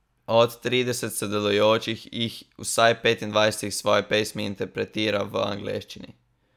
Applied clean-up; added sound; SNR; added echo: none; none; none; none.